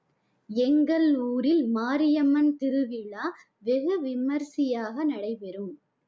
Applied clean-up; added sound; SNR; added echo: none; none; none; none.